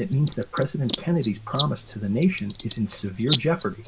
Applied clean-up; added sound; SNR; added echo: none; Bird; -3 dB; reverberation time 0.2 s.